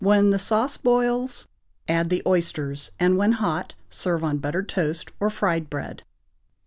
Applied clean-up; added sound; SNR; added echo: none; none; none; none.